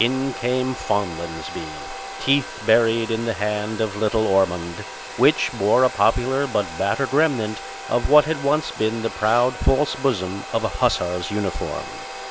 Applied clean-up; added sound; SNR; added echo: none; Domestic sounds, home sounds; 12 dB; none.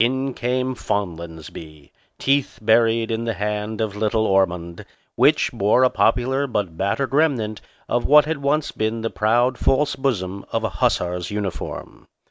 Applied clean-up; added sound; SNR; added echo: none; none; none; none.